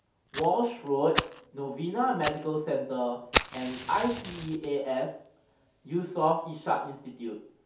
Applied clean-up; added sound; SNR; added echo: none; Fire; 6 dB; reverberation time 0.6 s.